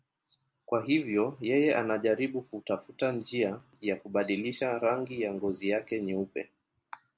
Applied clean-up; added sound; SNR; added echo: none; none; none; none.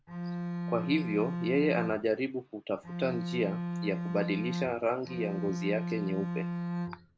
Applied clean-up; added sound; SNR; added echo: none; Bowed string instrument; 2 dB; none.